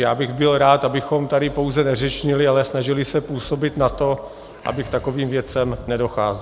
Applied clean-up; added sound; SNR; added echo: none; none; none; none.